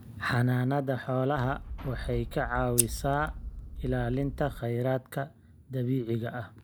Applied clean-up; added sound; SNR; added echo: none; Scissors; 6 dB; none.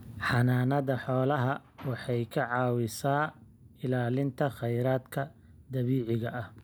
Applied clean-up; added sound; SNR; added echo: none; none; none; none.